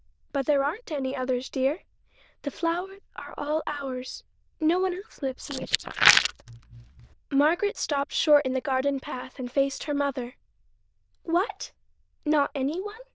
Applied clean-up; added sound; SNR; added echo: neural diffusion model UNIVERSE++.